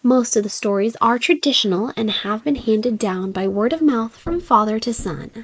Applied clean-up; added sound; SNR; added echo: neural mask model Resemble Enhance denoiser.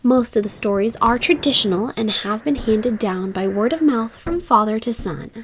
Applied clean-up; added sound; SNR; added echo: none; Breathing + Thump, thud; 19 dB; none.